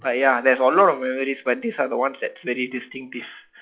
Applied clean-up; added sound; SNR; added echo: classical method log-MMSE.